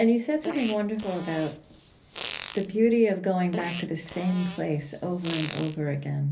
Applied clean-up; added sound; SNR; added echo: none; Fart; 12 dB; reverberation time 0.3 s.